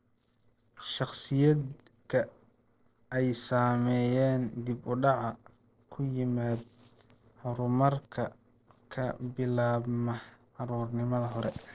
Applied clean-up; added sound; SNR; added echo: neural separator model SepFormer DNS4.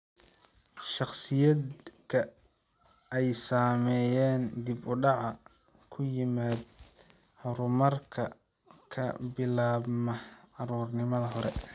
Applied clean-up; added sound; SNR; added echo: none; none; none; none.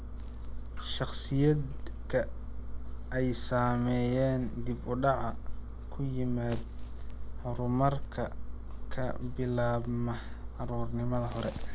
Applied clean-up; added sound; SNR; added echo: none; Engine; 3 dB; none.